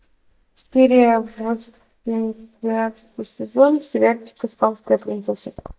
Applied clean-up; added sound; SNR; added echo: neural mask model DeepFilterNet 3.